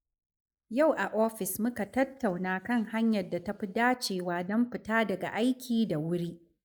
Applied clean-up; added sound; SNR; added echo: neural mask model Resemble Enhance denoiser.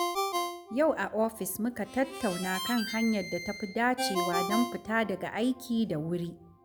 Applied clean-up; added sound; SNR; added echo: none; Ringtone + Harmonica; 6 dB; none.